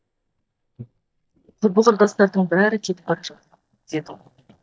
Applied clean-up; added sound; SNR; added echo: neural mask model DeepFilterNet 3.